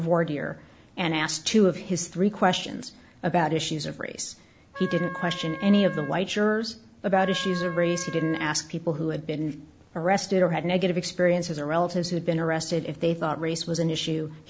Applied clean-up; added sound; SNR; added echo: none; Wind instrument, woodwind instrument; 12 dB; none.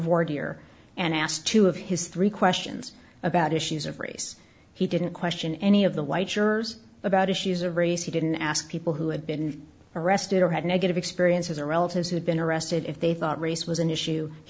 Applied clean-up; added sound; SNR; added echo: none; none; none; none.